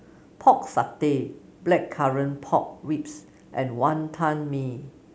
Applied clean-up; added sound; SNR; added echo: none; none; none; none.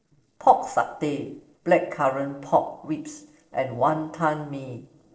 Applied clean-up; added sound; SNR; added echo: neural separator model SepFormer DNS4.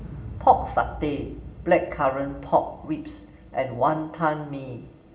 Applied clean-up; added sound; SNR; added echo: none; Explosion; 15 dB; reverberation time 0.8 s.